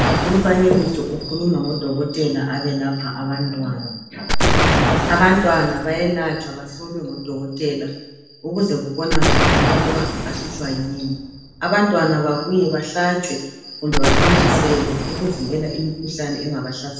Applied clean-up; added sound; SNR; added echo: none; Explosion; 1 dB; reverberation time 0.9 s.